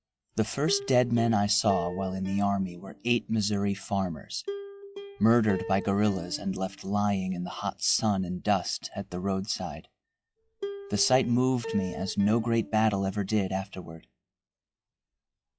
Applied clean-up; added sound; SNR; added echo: classical method log-MMSE.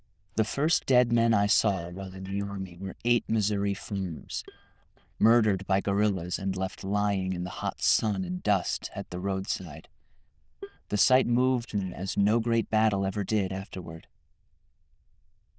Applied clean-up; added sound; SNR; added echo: neural diffusion model UNIVERSE++.